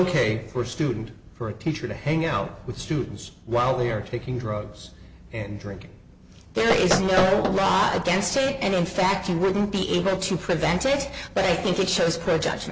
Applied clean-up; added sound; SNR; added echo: none; Knock; 2 dB; none.